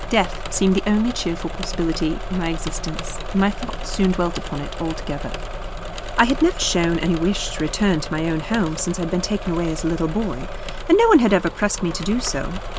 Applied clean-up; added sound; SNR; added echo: none; Engine / Mechanisms; 7 dB; none.